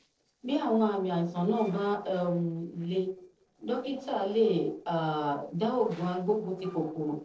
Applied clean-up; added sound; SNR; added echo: neural separator model SepFormer DNS4.